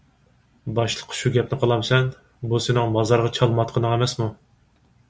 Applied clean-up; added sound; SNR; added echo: none; none; none; none.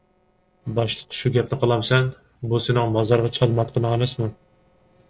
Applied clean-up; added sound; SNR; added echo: neural separator model SepFormer DNS4.